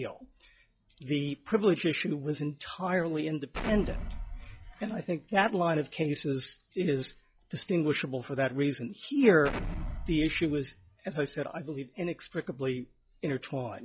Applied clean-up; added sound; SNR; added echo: classical method log-MMSE.